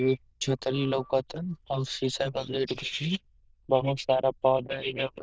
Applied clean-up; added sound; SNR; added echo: neural diffusion model UNIVERSE++.